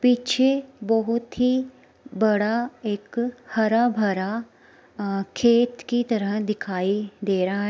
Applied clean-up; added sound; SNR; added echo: none; none; none; none.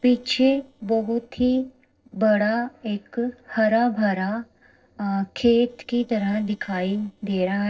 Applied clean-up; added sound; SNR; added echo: neural separator model SepFormer DNS4.